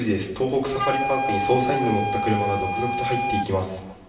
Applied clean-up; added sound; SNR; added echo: none; Wind instrument, woodwind instrument; 2 dB; reverberation time 1.0 s.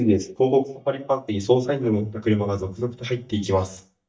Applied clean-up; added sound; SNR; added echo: neural mask model DeepFilterNet 3.